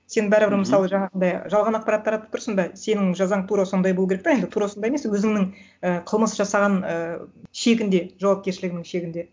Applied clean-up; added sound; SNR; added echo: none; none; none; none.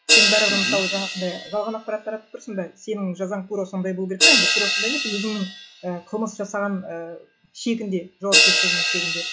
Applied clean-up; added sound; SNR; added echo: classical method log-MMSE.